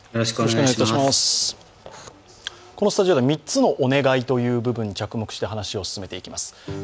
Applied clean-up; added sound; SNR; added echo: none; none; none; none.